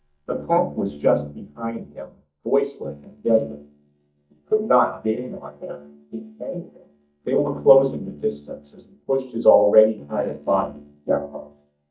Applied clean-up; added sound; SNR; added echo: neural mask model DeepFilterNet 3.